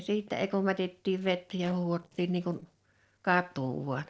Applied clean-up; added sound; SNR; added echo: neural separator model SepFormer DNS4.